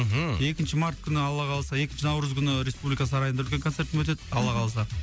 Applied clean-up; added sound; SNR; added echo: none; none; none; none.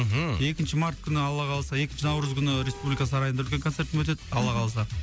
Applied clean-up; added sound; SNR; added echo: none; Car; 19 dB; none.